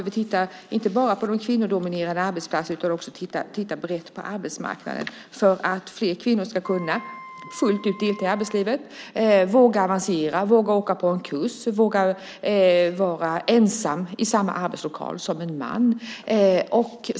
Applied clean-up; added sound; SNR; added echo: none; Wind instrument, woodwind instrument; 18 dB; none.